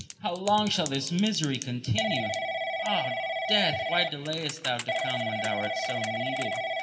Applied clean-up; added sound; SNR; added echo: none; Telephone / Typing; 2 dB; reverberation time 1.3 s.